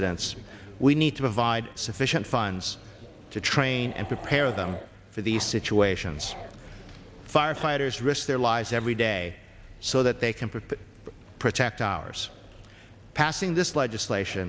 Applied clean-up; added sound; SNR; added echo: none; Growling; 20 dB; none.